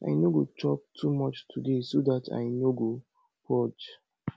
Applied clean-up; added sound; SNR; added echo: none; none; none; none.